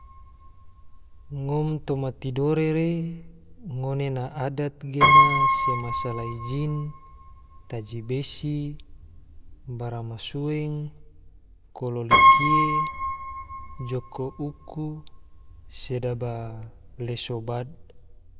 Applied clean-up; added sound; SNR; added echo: none; Piano; -3 dB; none.